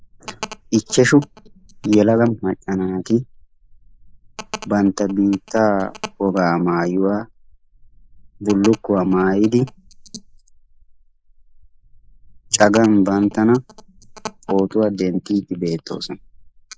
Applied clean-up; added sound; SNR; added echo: neural mask model Resemble Enhance denoiser.